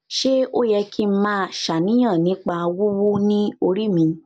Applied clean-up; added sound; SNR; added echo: none; none; none; none.